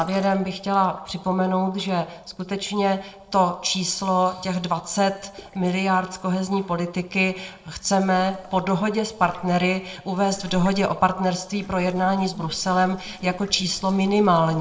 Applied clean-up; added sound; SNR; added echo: neural separator model SepFormer DNS4.